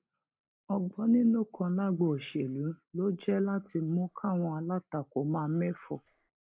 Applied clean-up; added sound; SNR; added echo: neural mask model Resemble Enhance denoiser.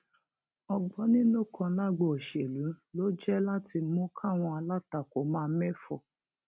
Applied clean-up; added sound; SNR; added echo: none; none; none; none.